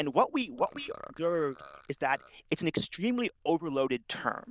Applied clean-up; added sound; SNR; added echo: neural diffusion model UNIVERSE++.